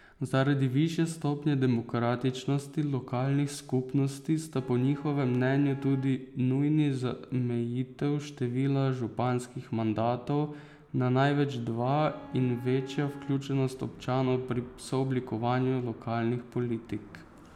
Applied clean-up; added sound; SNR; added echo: none; Bowed string instrument; 17 dB; none.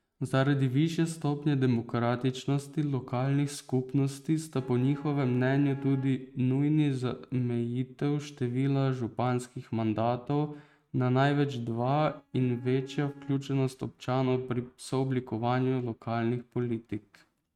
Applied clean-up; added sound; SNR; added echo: neural mask model RNNoise.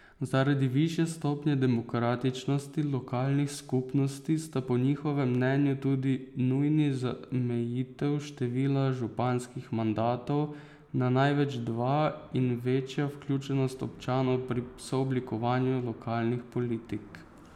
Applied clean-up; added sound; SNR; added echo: none; none; none; none.